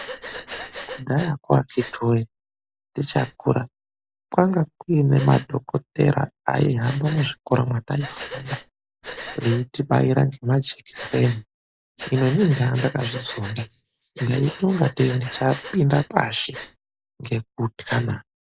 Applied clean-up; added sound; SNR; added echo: neural mask model Resemble Enhance denoiser.